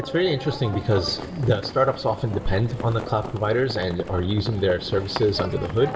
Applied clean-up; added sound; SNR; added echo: none; Livestock, farm animals, working animals; 11 dB; reverberation time 2.4 s.